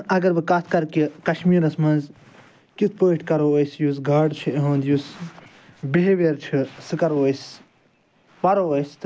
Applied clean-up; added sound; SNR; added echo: none; none; none; none.